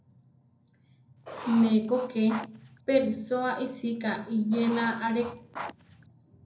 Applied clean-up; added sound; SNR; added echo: none; Writing; 12 dB; reverberation time 0.6 s.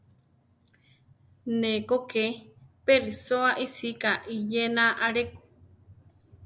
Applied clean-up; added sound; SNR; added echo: none; none; none; none.